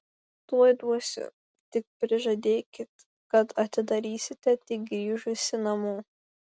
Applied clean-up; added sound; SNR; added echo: none; none; none; none.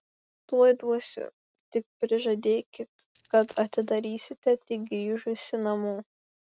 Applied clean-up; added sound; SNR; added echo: neural mask model RNNoise.